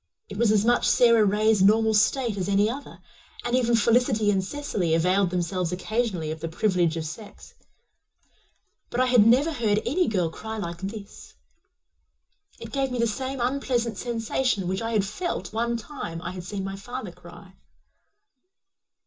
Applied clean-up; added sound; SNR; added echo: none; none; none; reverberation time 0.2 s.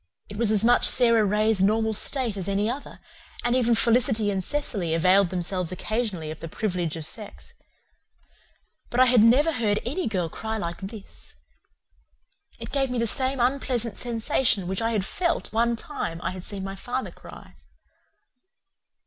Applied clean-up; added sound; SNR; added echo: none; none; none; none.